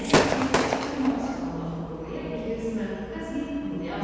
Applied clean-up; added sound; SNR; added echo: none; Gunshot, gunfire / Fireworks; -1 dB; reverberation time 2.1 s.